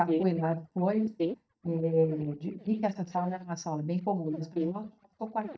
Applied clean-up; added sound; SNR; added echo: neural mask model DeepFilterNet 3.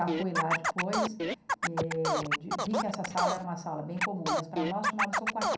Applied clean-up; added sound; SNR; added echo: none; Scratching (performance technique); -2 dB; reverberation time 0.6 s.